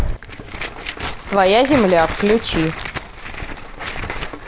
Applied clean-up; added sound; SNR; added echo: none; Tearing; 6 dB; none.